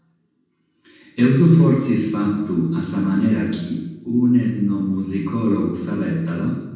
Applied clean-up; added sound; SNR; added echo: none; none; none; reverberation time 1.1 s.